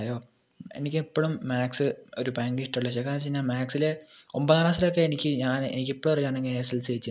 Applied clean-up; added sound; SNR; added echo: none; none; none; none.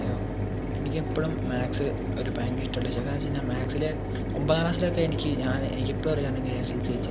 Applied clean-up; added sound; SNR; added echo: none; Mechanisms; -1 dB; none.